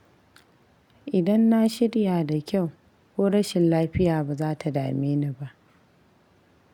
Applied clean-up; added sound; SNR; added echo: none; none; none; none.